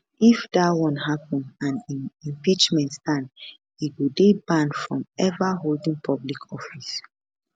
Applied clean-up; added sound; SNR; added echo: none; none; none; none.